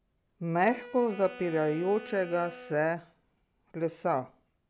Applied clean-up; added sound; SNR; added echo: none; Wind instrument, woodwind instrument; 16 dB; none.